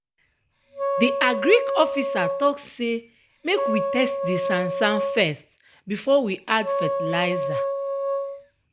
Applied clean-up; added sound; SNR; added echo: none; Wind instrument, woodwind instrument; 2 dB; none.